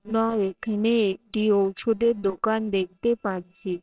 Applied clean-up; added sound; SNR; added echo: neural separator model SepFormer WHAMR!.